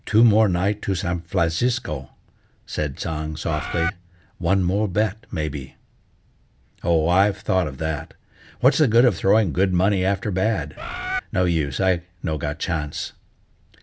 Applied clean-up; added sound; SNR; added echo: none; Bird; 5 dB; none.